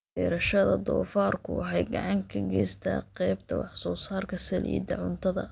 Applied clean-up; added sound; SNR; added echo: none; none; none; none.